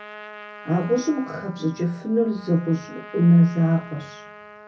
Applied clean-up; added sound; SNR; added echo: none; Trumpet; 18 dB; reverberation time 0.3 s.